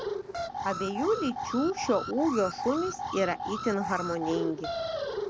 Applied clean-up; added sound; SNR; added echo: none; Alarm; 4 dB; none.